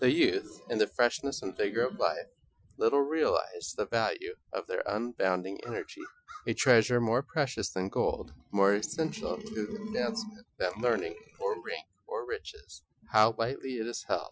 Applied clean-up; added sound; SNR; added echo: classical method Wiener filter.